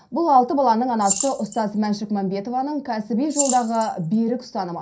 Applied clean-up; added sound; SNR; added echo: none; Rattle / Keys jangling; 10 dB; reverberation time 0.3 s.